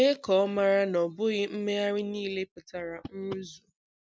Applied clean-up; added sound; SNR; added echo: none; none; none; none.